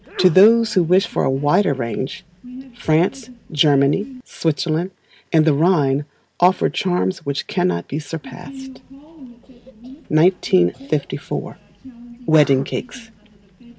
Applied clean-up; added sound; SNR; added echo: none; Sneeze; 19 dB; none.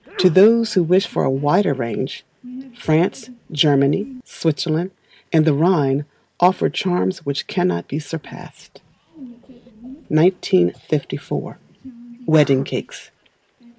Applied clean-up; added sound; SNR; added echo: neural mask model Resemble Enhance denoiser.